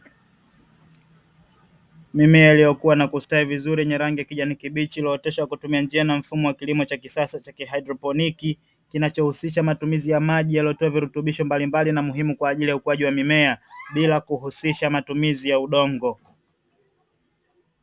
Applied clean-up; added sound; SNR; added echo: none; none; none; none.